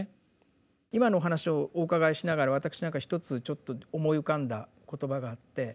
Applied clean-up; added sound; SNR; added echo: none; none; none; none.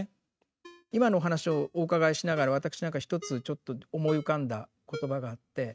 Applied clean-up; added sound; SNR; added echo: neural mask model RNNoise.